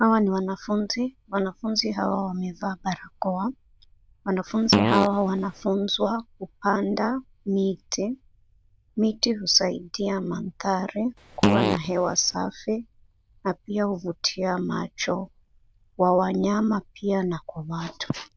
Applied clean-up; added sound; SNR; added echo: neural diffusion model UNIVERSE++.